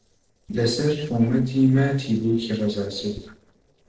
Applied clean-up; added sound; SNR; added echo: neural separator model SepFormer DNS4.